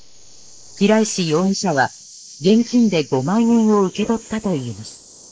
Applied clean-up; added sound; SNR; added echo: neural mask model Resemble Enhance denoiser.